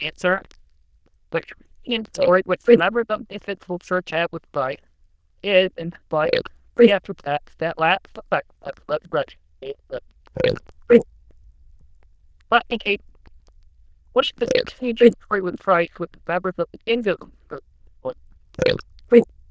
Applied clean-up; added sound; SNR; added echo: neural diffusion model UNIVERSE++.